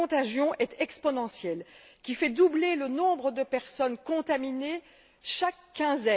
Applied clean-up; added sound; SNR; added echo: none; none; none; none.